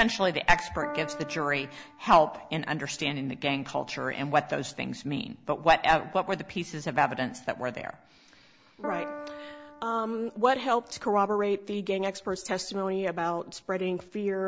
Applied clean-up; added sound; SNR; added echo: none; Piano; 14 dB; none.